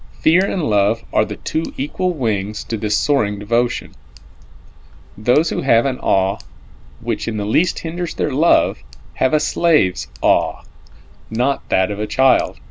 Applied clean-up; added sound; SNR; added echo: none; Tick; 16 dB; none.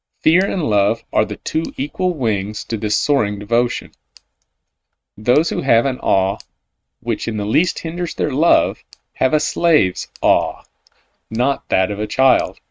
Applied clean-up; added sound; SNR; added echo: neural mask model RNNoise.